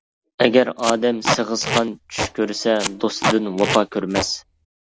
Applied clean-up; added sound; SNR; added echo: none; Packing tape, duct tape; 5 dB; none.